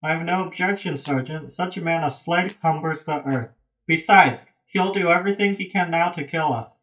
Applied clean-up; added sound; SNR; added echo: neural mask model DeepFilterNet 3.